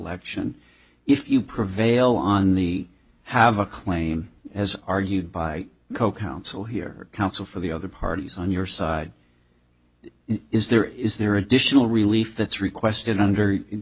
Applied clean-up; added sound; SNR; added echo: none; none; none; none.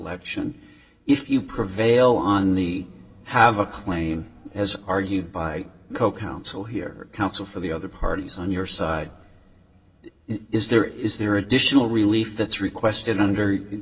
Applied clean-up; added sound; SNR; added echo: none; none; none; reverberation time 0.8 s.